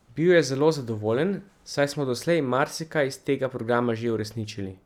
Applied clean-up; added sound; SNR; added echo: none; none; none; none.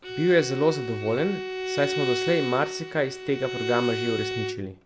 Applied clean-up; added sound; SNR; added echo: none; Bowed string instrument; 5 dB; none.